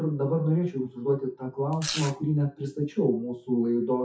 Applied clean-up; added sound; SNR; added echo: classical method WPE with log-MMSE.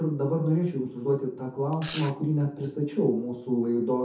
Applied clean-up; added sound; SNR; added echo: none; Domestic sounds, home sounds; 10 dB; reverberation time 0.5 s.